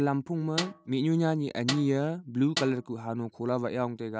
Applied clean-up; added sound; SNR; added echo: none; Snare drum; 10 dB; none.